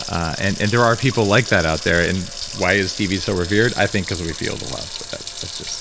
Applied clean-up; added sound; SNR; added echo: none; Sink (filling or washing) / Water tap, faucet; 10 dB; none.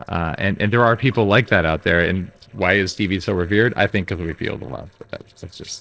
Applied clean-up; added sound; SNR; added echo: neural separator model SepFormer DNS4.